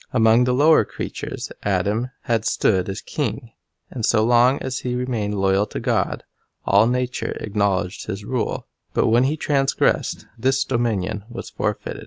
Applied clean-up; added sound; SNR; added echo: none; none; none; none.